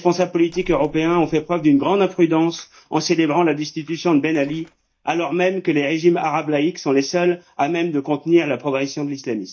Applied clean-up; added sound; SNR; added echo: neural mask model DeepFilterNet 3.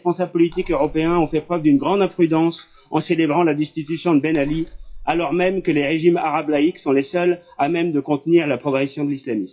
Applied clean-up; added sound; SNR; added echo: classical method WPE with log-MMSE.